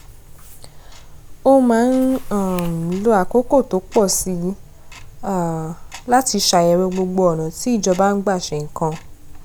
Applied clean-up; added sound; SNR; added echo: none; Tick-tock; 15 dB; none.